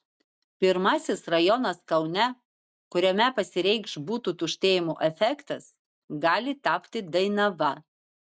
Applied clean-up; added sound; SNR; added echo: none; none; none; none.